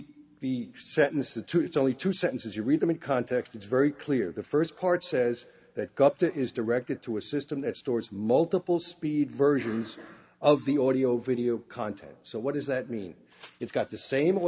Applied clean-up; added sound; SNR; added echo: none; none; none; none.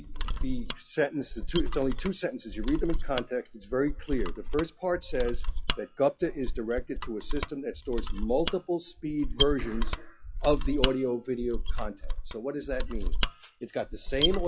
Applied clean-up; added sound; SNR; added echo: classical method log-MMSE.